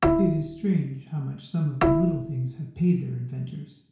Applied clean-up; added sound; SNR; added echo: none; Bowed string instrument; 1 dB; reverberation time 0.6 s.